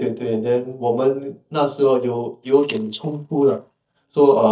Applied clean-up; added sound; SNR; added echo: neural mask model DeepFilterNet 3.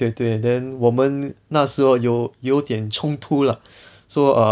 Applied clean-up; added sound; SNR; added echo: none; none; none; none.